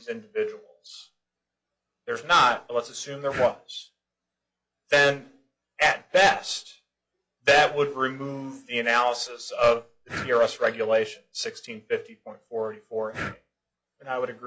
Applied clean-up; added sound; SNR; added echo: classical method log-MMSE.